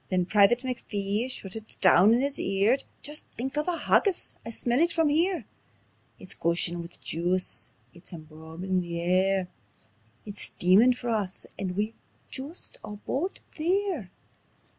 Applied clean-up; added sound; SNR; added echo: none; none; none; none.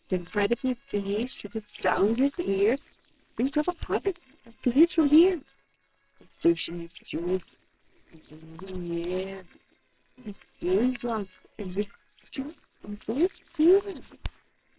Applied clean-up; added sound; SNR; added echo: neural separator model SepFormer WHAMR!.